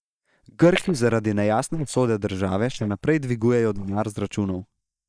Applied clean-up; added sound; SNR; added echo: neural mask model DeepFilterNet 3.